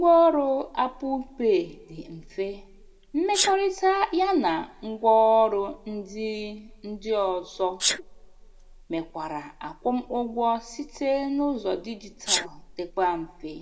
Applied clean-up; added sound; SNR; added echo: none; Sneeze; 11 dB; reverberation time 0.7 s.